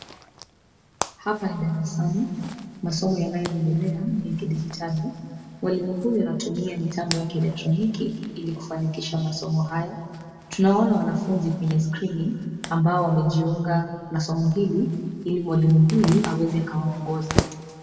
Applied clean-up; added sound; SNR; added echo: none; Zipper (clothing); 14 dB; reverberation time 1.7 s.